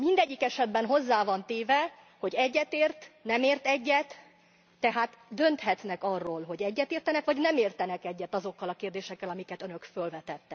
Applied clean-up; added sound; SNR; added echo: none; none; none; none.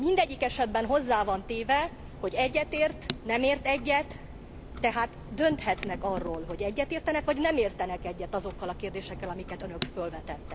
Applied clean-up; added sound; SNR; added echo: none; Clock; 11 dB; none.